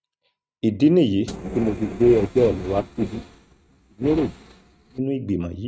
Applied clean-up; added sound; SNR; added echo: neural mask model RNNoise.